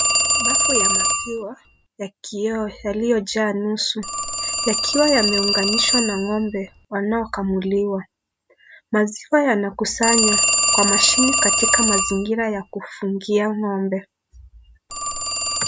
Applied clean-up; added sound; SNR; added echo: none; Telephone; -1 dB; none.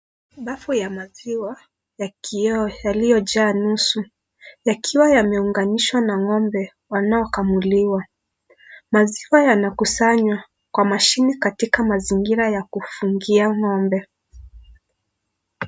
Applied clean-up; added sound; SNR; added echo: none; none; none; none.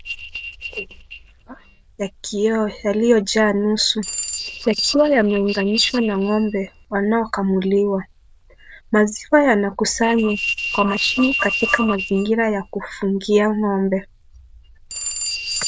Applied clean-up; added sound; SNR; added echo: neural diffusion model UNIVERSE++.